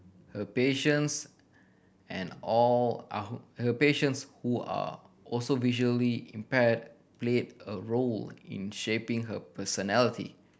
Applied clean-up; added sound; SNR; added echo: none; none; none; none.